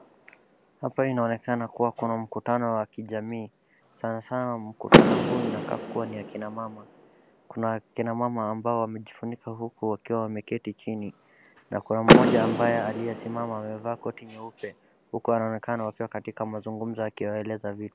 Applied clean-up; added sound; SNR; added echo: none; Door / Car; -1 dB; none.